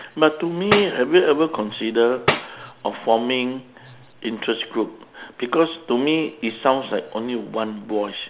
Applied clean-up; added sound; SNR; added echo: none; Tambourine; 6 dB; none.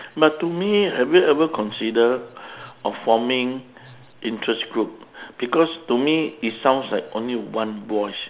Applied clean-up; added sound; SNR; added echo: none; none; none; none.